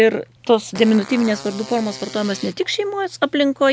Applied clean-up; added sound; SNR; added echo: none; Fart; 18 dB; none.